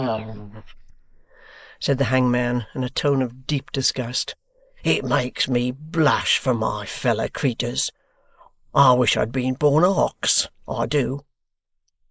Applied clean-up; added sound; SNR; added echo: neural mask model Resemble Enhance denoiser.